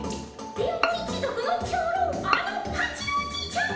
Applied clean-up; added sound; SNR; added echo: none; Bowed string instrument; 7 dB; reverberation time 0.8 s.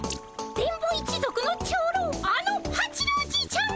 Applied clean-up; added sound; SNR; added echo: none; none; none; none.